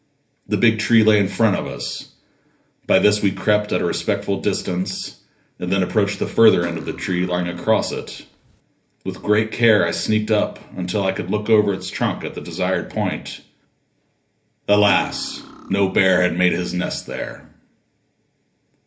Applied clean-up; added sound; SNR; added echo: none; Cutlery, silverware; 15 dB; reverberation time 0.3 s.